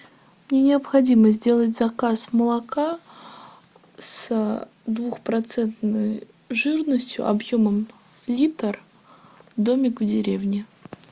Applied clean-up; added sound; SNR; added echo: none; none; none; none.